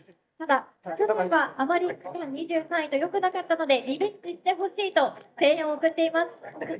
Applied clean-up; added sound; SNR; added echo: neural mask model DeepFilterNet 3.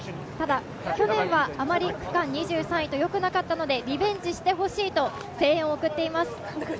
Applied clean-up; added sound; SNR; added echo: none; none; none; none.